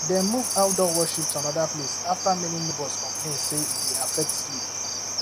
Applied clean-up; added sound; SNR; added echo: none; Cricket + Tambourine; 0 dB; none.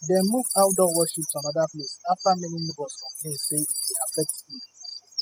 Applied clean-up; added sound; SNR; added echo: classical method spectral subtraction.